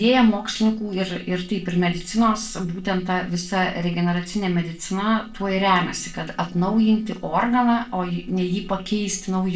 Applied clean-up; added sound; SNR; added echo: neural separator model SepFormer DNS4.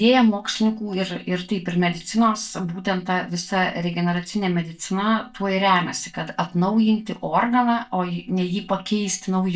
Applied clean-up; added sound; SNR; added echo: neural mask model DeepFilterNet 3.